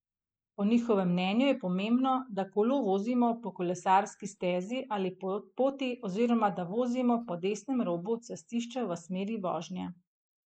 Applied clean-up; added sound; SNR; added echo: neural mask model Resemble Enhance denoiser.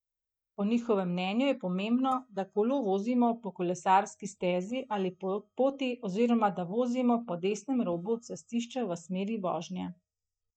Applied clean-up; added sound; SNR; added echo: neural mask model DeepFilterNet 3.